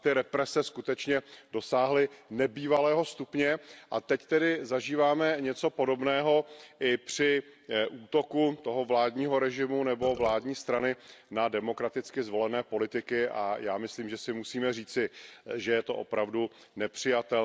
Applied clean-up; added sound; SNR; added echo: none; Burping, eructation; 13 dB; none.